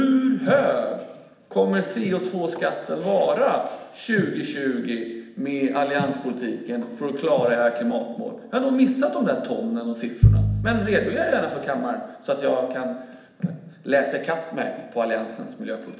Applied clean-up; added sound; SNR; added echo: none; Piano; -2 dB; reverberation time 0.8 s.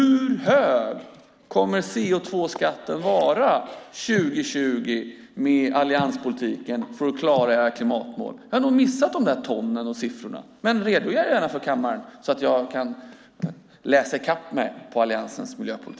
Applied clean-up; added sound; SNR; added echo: none; none; none; none.